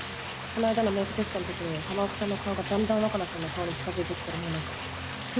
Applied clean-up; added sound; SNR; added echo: none; Rain; 7 dB; none.